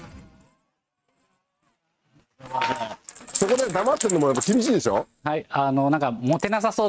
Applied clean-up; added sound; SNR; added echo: neural mask model RNNoise.